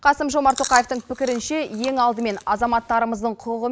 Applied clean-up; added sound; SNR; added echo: none; Chewing, mastication; 14 dB; none.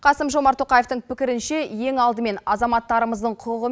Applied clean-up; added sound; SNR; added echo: none; none; none; none.